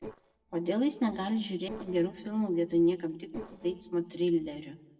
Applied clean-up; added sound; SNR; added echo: neural separator model SepFormer DNS4.